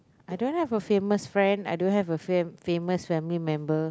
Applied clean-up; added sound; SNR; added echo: none; none; none; none.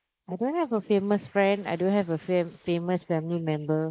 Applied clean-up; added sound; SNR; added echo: neural mask model Resemble Enhance denoiser.